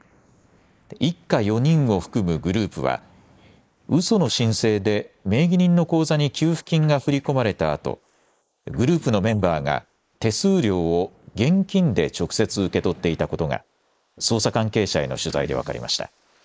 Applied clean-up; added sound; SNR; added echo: neural mask model Resemble Enhance denoiser.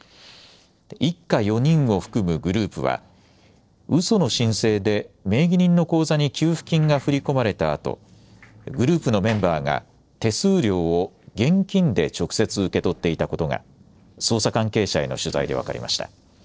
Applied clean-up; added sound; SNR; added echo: neural separator model SepFormer DNS4.